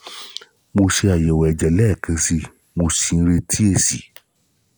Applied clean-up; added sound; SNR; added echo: none; none; none; none.